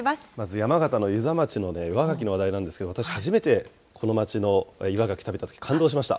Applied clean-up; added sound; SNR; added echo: none; none; none; none.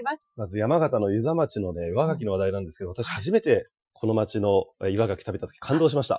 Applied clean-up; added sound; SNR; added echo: classical method Wiener filter.